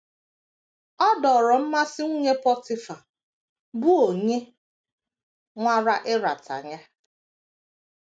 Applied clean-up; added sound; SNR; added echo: none; none; none; none.